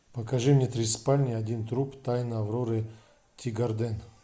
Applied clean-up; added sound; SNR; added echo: none; none; none; none.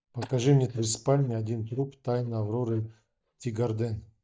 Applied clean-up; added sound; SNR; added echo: neural mask model DeepFilterNet 3.